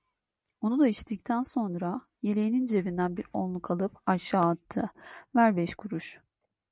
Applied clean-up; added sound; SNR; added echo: none; none; none; none.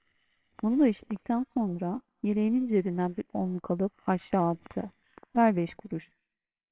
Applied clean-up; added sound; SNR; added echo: neural separator model SepFormer WHAMR!.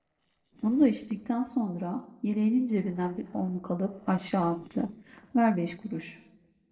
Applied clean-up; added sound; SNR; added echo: neural separator model SepFormer DNS4.